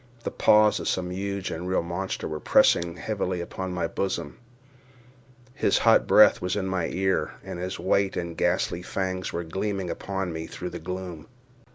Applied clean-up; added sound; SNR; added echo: none; none; none; none.